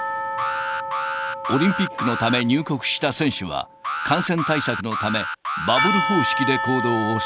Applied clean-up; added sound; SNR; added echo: none; Alarm + Church bell / Percussion; 2 dB; none.